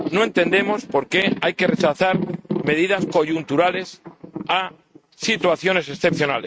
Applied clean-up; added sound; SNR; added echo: neural mask model RNNoise.